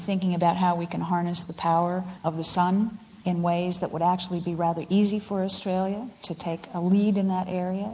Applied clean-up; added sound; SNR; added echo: none; none; none; none.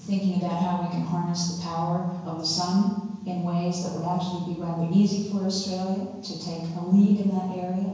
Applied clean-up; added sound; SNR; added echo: none; none; none; reverberation time 1.0 s.